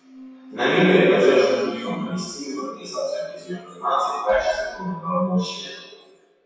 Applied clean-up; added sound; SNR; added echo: classical method WPE with log-MMSE.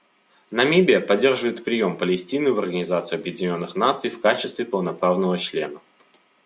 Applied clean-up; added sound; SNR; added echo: none; none; none; none.